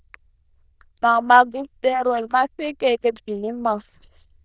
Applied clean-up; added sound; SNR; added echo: neural diffusion model UNIVERSE++.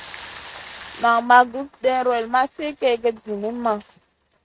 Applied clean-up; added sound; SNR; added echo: neural mask model RNNoise.